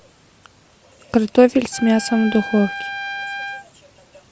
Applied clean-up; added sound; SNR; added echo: none; Trumpet; 11 dB; none.